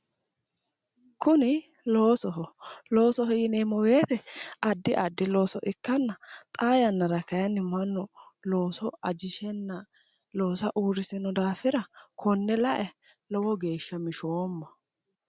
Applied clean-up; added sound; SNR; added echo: none; none; none; none.